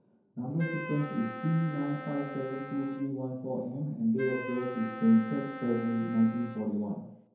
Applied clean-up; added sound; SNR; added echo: none; Wind instrument, woodwind instrument; 12 dB; reverberation time 0.9 s.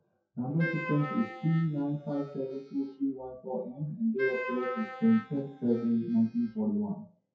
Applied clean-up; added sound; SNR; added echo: classical method WPE with log-MMSE.